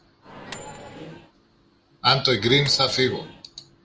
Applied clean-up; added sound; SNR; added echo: none; Microwave oven; 15 dB; none.